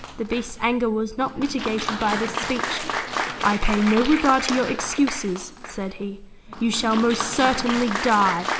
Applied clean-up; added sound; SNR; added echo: none; Applause; 6 dB; reverberation time 0.6 s.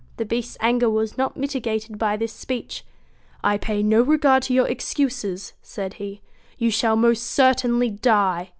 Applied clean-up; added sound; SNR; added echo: none; none; none; none.